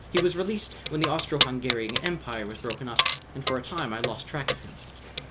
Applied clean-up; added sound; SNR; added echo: none; Keys jangling; -3 dB; none.